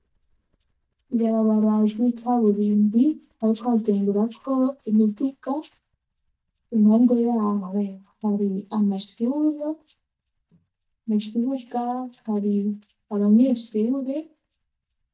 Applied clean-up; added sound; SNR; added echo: neural mask model DeepFilterNet 3.